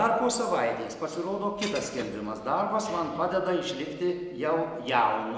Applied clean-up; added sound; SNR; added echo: none; Shatter / Crushing; 17 dB; none.